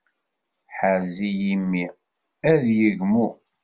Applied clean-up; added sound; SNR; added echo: none; none; none; none.